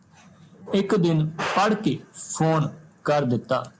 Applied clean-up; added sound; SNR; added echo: none; none; none; none.